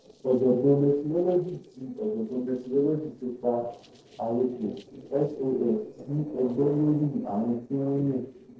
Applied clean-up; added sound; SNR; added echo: neural separator model SepFormer DNS4.